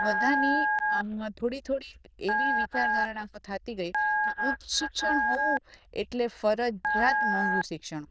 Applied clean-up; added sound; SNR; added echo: neural diffusion model UNIVERSE++.